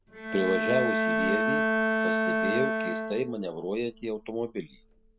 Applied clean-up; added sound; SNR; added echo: none; Bowed string instrument; -3 dB; none.